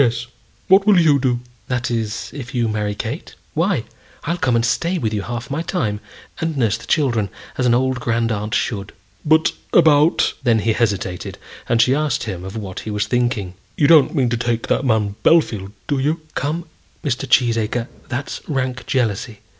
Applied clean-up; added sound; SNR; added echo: none; none; none; none.